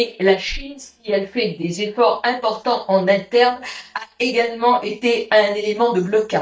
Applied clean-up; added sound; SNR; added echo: neural mask model DeepFilterNet 3.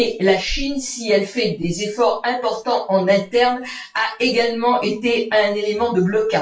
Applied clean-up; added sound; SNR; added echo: classical method WPE with log-MMSE.